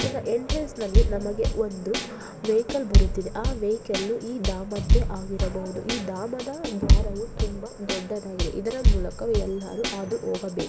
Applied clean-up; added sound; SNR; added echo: none; Drum kit; -4 dB; none.